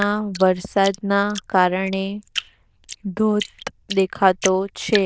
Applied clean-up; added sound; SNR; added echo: neural diffusion model UNIVERSE++.